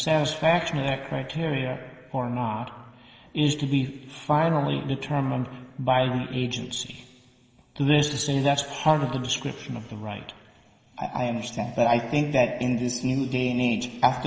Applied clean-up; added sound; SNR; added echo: none; none; none; reverberation time 2.0 s.